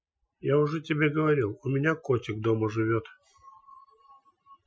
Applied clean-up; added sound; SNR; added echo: classical method Wiener filter.